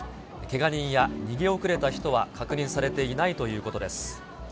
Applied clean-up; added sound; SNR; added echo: none; none; none; none.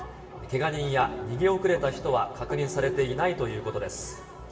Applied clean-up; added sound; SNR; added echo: none; none; none; reverberation time 1.2 s.